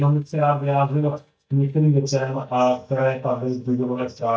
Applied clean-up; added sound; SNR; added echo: neural mask model DeepFilterNet 3.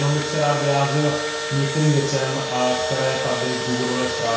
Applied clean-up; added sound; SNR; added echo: none; Engine / Drill; 5 dB; reverberation time 0.6 s.